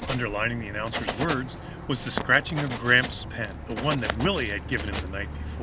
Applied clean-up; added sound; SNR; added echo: none; Writing; 6 dB; none.